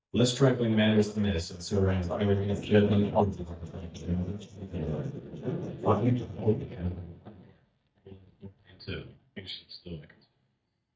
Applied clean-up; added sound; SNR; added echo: neural mask model DeepFilterNet 3.